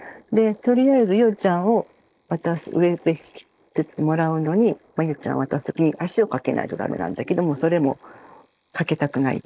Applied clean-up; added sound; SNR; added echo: neural mask model Resemble Enhance denoiser.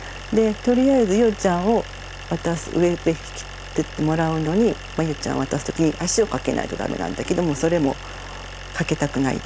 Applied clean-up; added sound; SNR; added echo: none; Idling; 13 dB; none.